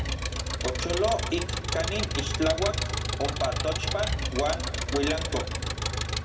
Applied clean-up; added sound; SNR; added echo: none; Engine; -1 dB; reverberation time 1.7 s.